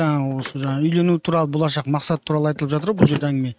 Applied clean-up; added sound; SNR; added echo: neural mask model RNNoise.